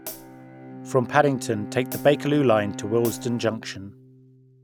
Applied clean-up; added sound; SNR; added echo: none; Hi-hat + Bowed string instrument; 13 dB; none.